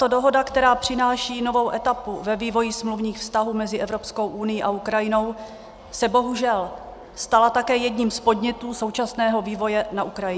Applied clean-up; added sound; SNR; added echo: none; none; none; none.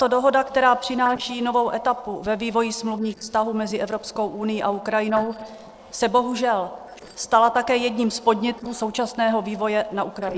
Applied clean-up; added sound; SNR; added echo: neural separator model SepFormer DNS4.